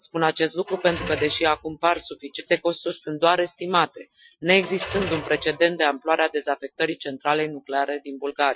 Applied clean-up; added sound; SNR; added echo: classical method Wiener filter.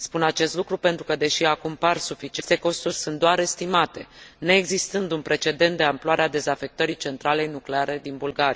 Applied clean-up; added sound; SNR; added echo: none; none; none; none.